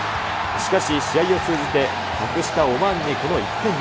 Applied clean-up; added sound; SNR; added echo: none; none; none; none.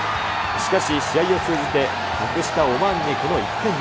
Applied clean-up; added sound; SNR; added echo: none; Crowd; 8 dB; none.